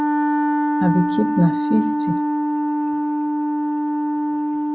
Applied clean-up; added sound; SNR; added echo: none; Wind instrument, woodwind instrument; -4 dB; none.